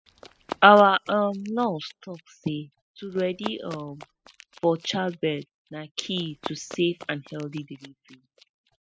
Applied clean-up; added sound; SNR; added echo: classical method spectral subtraction.